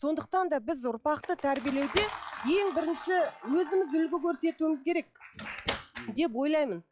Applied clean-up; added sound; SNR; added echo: classical method log-MMSE.